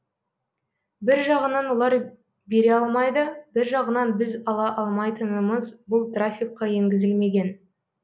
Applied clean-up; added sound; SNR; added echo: none; none; none; none.